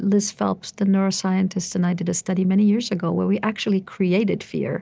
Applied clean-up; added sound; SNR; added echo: none; none; none; none.